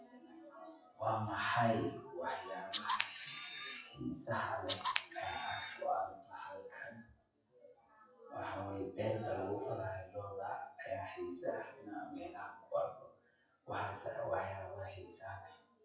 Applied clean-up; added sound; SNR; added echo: classical method WPE with log-MMSE.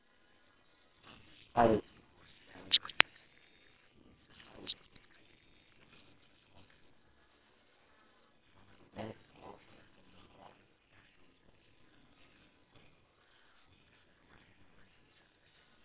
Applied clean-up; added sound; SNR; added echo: neural separator model SepFormer WHAMR!.